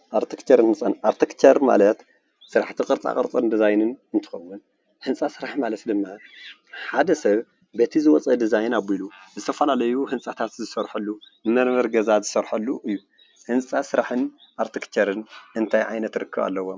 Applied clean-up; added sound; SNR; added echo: none; none; none; none.